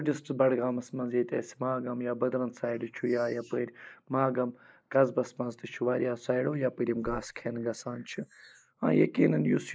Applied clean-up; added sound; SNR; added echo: neural mask model Resemble Enhance denoiser.